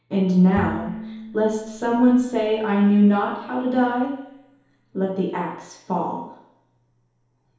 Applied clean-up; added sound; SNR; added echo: none; Bowed string instrument; 11 dB; reverberation time 2.2 s.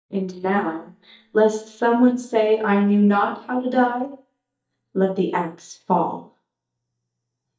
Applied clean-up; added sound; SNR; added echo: neural mask model DeepFilterNet 3.